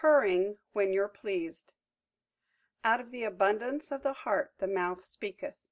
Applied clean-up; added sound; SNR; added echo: none; none; none; none.